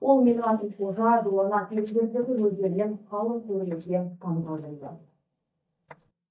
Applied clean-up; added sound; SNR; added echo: neural mask model DeepFilterNet 3.